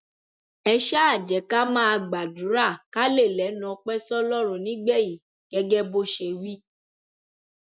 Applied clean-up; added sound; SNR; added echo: none; none; none; none.